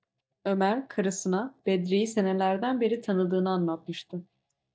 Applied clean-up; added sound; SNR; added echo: neural mask model DeepFilterNet 3.